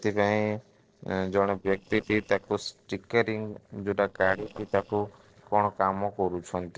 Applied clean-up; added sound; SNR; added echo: neural separator model SepFormer DNS4.